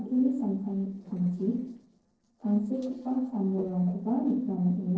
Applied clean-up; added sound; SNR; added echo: neural separator model SepFormer DNS4.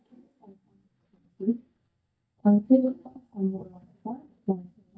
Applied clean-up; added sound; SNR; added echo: neural mask model DeepFilterNet 3.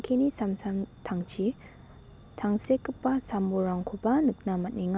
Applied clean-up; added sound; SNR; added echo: none; none; none; none.